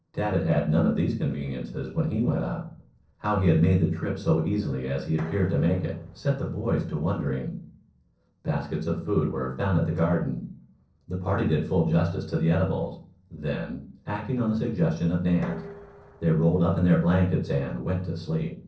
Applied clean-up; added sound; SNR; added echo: neural separator model SepFormer DNS4.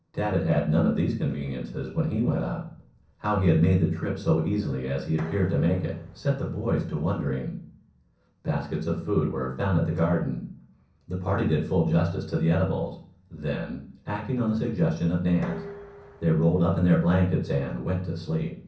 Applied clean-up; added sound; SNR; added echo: none; Dishes, pots, and pans; 19 dB; reverberation time 0.6 s.